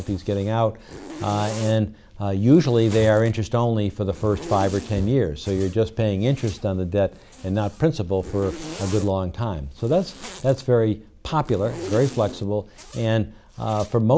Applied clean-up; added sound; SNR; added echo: none; Zipper (clothing); 18 dB; none.